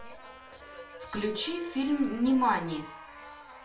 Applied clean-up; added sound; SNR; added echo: none; Trumpet; 18 dB; reverberation time 0.3 s.